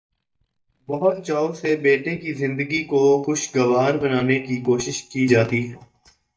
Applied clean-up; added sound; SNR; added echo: neural mask model DeepFilterNet 3.